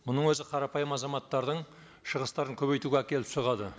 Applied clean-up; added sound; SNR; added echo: none; none; none; none.